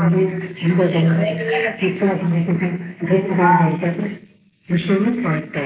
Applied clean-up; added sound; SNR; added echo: neural mask model Resemble Enhance denoiser.